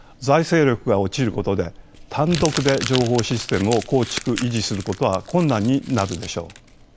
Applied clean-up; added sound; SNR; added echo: none; Crumpling, crinkling; 13 dB; none.